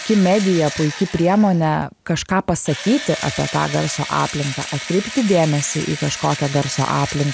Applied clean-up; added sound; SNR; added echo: none; Engine / Drill; 12 dB; none.